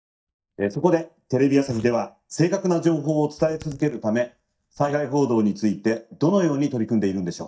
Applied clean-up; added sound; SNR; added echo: neural mask model DeepFilterNet 3.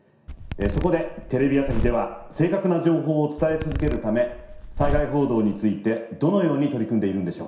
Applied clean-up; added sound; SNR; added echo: none; Zipper (clothing); 6 dB; reverberation time 0.7 s.